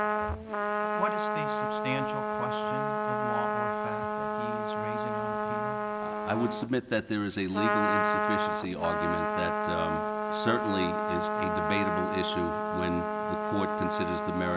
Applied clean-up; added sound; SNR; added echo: none; Trumpet; -4 dB; none.